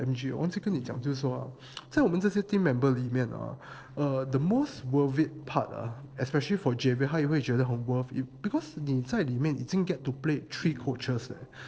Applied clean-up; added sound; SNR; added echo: neural separator model SepFormer DNS4.